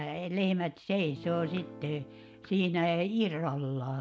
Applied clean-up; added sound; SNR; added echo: none; Acoustic guitar / Strum; 16 dB; none.